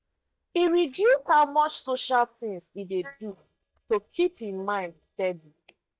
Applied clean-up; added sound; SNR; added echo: neural mask model DeepFilterNet 3.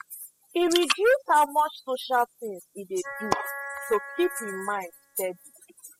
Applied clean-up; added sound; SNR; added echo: classical method spectral subtraction.